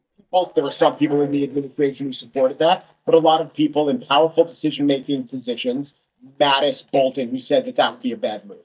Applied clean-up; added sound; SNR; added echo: neural mask model DeepFilterNet 3.